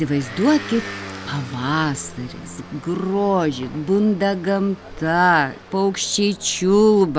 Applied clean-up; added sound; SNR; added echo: none; Motor vehicle (road) / Engine; 16 dB; none.